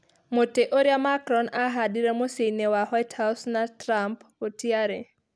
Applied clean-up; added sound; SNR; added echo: none; none; none; none.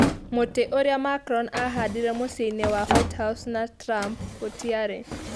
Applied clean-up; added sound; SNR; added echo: none; Drawer open or close; 4 dB; none.